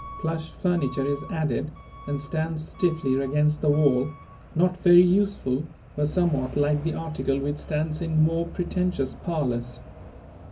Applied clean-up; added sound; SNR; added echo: none; Alarm / Truck; 16 dB; reverberation time 0.3 s.